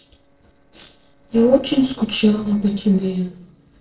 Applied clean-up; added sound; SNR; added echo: neural separator model SepFormer DNS4.